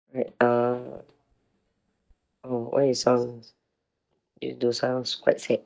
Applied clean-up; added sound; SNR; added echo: neural mask model DeepFilterNet 3.